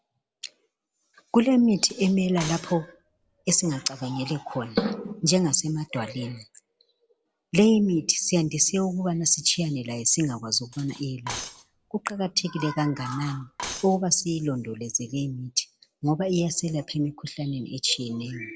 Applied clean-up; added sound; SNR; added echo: none; Cutlery, silverware; 15 dB; none.